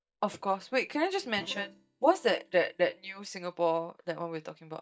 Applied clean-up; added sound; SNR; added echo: neural mask model DeepFilterNet 3.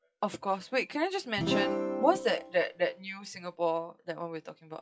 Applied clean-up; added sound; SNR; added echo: classical method WPE with log-MMSE.